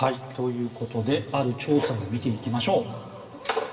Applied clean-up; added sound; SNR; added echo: none; none; none; reverberation time 1.8 s.